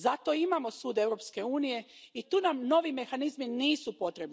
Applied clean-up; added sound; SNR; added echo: none; none; none; none.